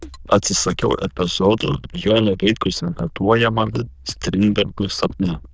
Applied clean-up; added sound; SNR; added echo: neural diffusion model UNIVERSE++.